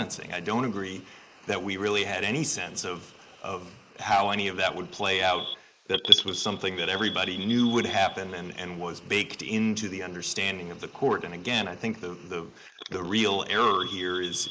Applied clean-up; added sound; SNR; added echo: neural mask model Resemble Enhance denoiser.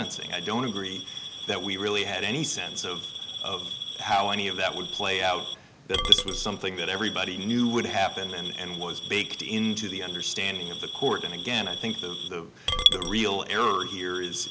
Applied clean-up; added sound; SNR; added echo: none; Coin (dropping) / Glass; 2 dB; none.